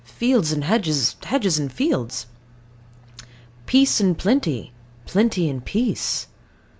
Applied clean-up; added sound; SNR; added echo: none; none; none; none.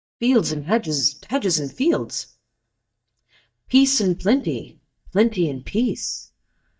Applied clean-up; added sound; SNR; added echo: neural mask model DeepFilterNet 3.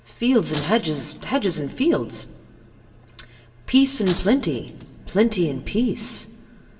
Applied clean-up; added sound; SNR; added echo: none; Shatter; 18 dB; reverberation time 1.7 s.